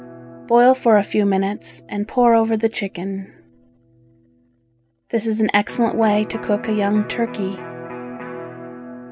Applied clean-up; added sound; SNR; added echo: none; Electric guitar; 15 dB; none.